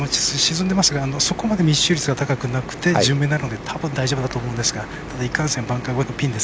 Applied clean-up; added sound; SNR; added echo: none; none; none; none.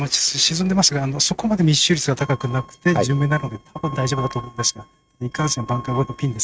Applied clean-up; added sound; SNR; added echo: neural mask model RNNoise.